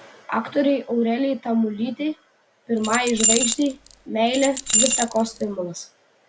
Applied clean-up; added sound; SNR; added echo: none; Keys jangling; 0 dB; none.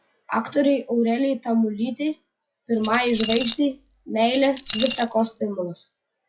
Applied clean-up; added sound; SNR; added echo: classical method log-MMSE.